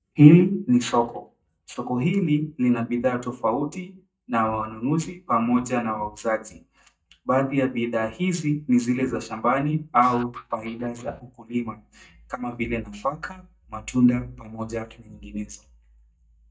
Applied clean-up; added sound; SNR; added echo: neural mask model DeepFilterNet 3.